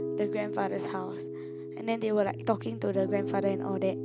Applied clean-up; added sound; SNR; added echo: none; Piano; 4 dB; none.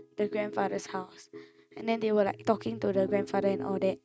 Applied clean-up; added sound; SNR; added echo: neural mask model RNNoise.